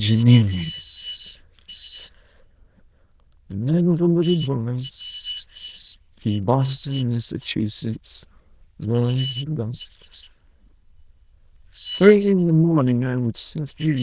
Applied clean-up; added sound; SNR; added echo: neural diffusion model UNIVERSE++.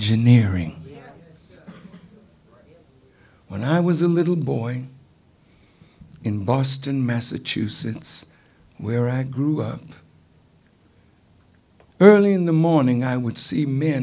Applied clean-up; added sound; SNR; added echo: none; none; none; none.